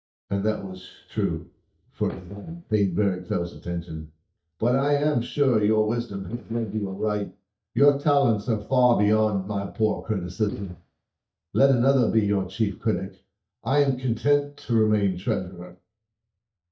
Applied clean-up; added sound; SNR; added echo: neural mask model DeepFilterNet 3.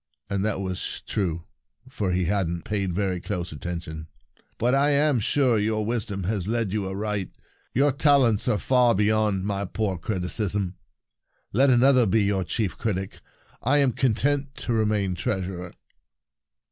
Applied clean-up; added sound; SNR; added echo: none; none; none; none.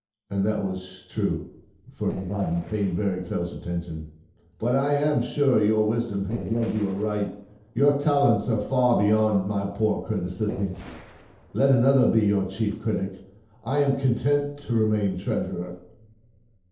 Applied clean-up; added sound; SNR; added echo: neural separator model SepFormer DNS4.